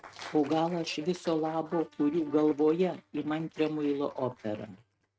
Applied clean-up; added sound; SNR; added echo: neural mask model RNNoise.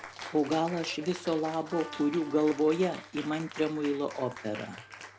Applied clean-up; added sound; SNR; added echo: none; Cheering + Trumpet; 14 dB; none.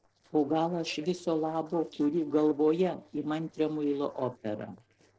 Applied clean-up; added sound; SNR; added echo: neural separator model SepFormer DNS4.